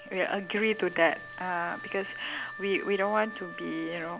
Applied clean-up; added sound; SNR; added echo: none; Wind instrument, woodwind instrument; 13 dB; none.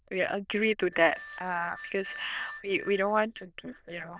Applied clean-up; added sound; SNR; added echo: neural diffusion model UNIVERSE++.